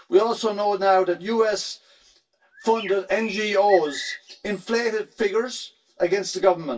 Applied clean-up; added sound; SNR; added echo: none; Bird; 15 dB; reverberation time 0.1 s.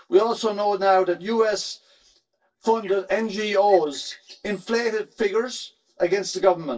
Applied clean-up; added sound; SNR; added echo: neural separator model SepFormer DNS4.